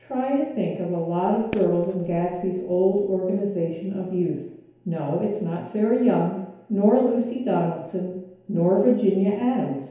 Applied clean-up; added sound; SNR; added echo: none; Fireworks; 19 dB; reverberation time 1.0 s.